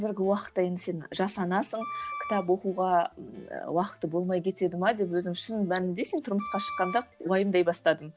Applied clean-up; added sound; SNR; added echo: none; Wind instrument, woodwind instrument; 10 dB; none.